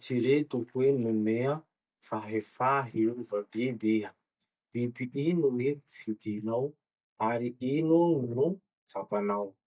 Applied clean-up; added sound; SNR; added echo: neural mask model DeepFilterNet 3.